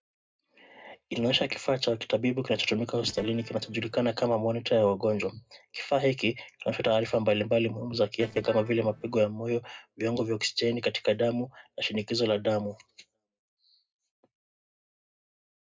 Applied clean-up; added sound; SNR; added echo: neural separator model SepFormer DNS4.